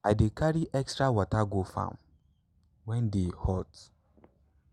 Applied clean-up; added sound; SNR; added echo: none; none; none; none.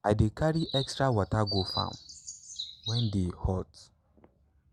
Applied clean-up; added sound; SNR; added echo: none; Chirp, tweet; 9 dB; none.